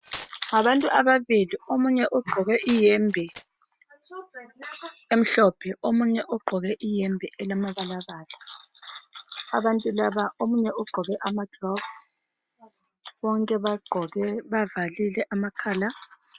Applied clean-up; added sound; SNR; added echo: none; Glass; 13 dB; none.